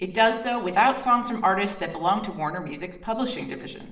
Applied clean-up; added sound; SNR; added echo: neural separator model SepFormer DNS4.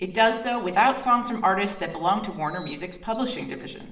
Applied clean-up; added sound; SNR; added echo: none; Bird vocalization, bird call, bird song; 18 dB; reverberation time 0.7 s.